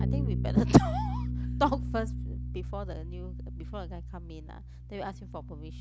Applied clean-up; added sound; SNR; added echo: none; Bass guitar; 2 dB; none.